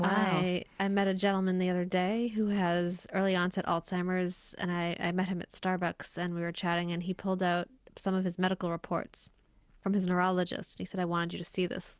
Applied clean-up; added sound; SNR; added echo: none; none; none; none.